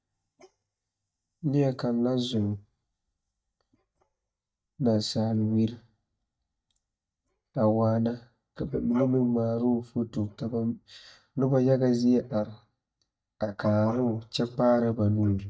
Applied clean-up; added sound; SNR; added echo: neural mask model DeepFilterNet 3.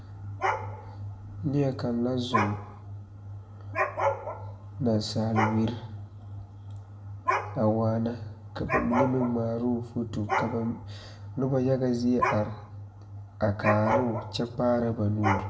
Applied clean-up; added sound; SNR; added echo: none; Dog; 5 dB; reverberation time 0.5 s.